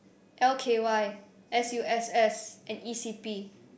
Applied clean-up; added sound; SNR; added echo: none; none; none; none.